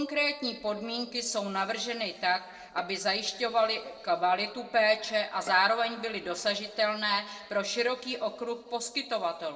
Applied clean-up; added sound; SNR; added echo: neural separator model SepFormer DNS4.